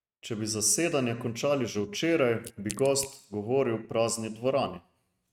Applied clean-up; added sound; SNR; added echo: neural mask model RNNoise.